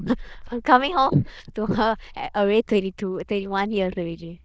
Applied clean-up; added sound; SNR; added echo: neural diffusion model UNIVERSE++.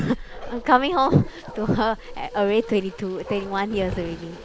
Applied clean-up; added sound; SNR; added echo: none; Bark; 13 dB; none.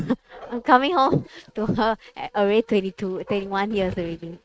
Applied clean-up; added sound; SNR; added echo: neural mask model RNNoise.